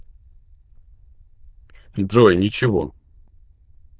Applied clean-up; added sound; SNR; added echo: neural diffusion model UNIVERSE++.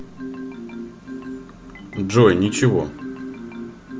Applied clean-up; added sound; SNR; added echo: none; Marimba, xylophone; 11 dB; none.